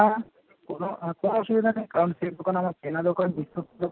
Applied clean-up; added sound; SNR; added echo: neural mask model Resemble Enhance denoiser.